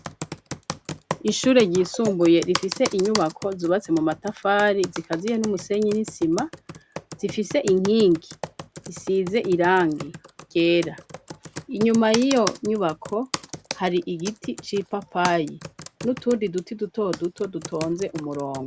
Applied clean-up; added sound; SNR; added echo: none; Computer keyboard; 13 dB; none.